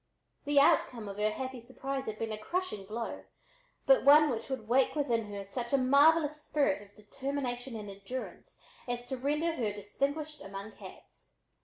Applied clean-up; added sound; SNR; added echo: none; none; none; none.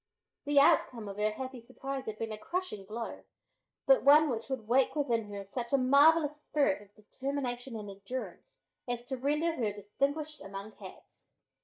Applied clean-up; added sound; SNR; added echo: neural mask model DeepFilterNet 3.